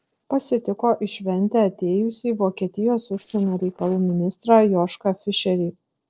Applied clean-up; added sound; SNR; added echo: neural separator model SepFormer DNS4.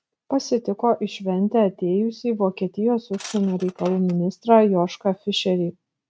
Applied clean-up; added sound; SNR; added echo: neural mask model RNNoise.